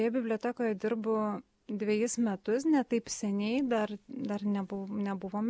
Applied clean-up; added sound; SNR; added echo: none; none; none; none.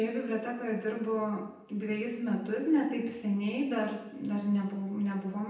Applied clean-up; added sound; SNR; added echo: none; none; none; reverberation time 0.9 s.